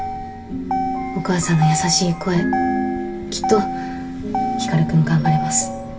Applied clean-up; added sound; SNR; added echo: none; Motor vehicle (road); 6 dB; reverberation time 0.1 s.